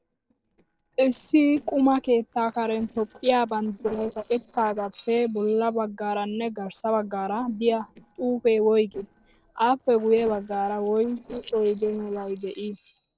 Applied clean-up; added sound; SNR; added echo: neural separator model SepFormer DNS4.